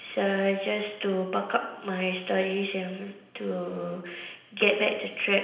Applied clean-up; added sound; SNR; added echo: none; none; none; reverberation time 0.9 s.